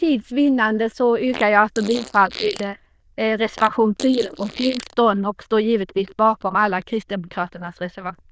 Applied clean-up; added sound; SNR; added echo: neural diffusion model UNIVERSE++.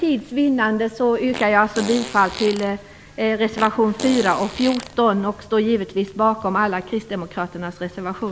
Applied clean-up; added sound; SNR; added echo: none; Fart; 13 dB; none.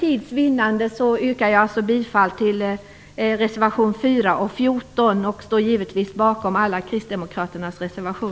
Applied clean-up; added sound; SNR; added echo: none; none; none; none.